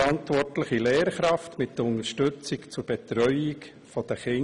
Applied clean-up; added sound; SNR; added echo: none; none; none; none.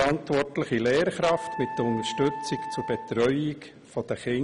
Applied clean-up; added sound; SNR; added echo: none; Wind instrument, woodwind instrument; 11 dB; none.